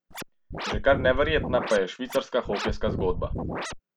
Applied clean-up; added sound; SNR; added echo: none; Scratching (performance technique); 4 dB; none.